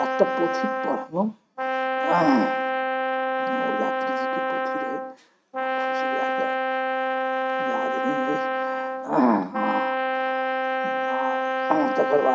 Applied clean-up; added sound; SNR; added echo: neural mask model RNNoise.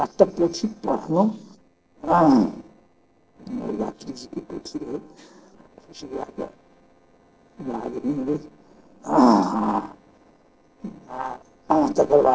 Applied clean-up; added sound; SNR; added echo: neural separator model SepFormer DNS4.